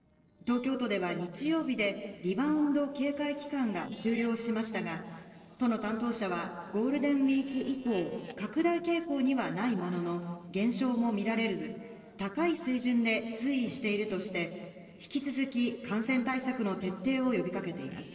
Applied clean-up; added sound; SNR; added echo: neural separator model SepFormer DNS4.